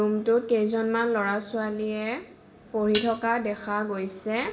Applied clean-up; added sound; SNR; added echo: none; Dishes, pots, and pans; 7 dB; reverberation time 1.0 s.